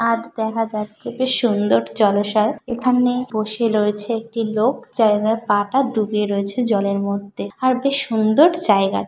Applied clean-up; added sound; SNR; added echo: neural mask model Resemble Enhance denoiser.